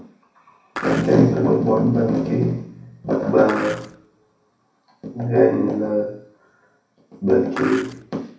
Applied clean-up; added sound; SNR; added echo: none; Skateboard; 10 dB; reverberation time 0.6 s.